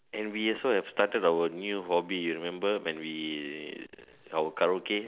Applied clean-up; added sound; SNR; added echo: none; none; none; none.